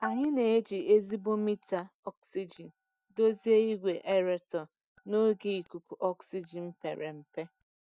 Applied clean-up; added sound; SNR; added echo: neural mask model DeepFilterNet 3.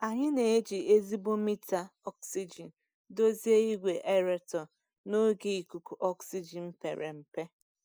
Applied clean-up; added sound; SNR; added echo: neural mask model Resemble Enhance denoiser.